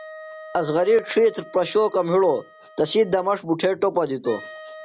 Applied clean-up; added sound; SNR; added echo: none; Wind instrument, woodwind instrument; 20 dB; none.